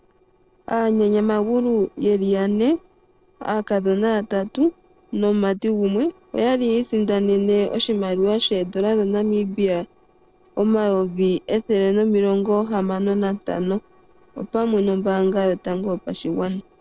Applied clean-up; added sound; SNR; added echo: neural separator model SepFormer DNS4.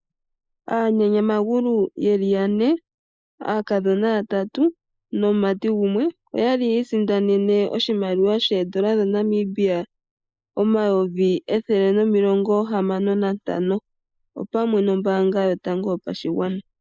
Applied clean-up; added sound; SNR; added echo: neural mask model Resemble Enhance denoiser.